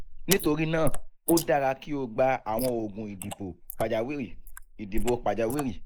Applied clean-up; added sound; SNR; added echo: neural mask model Resemble Enhance denoiser.